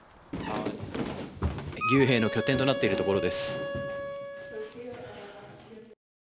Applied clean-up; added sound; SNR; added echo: none; Wind instrument, woodwind instrument; 4 dB; none.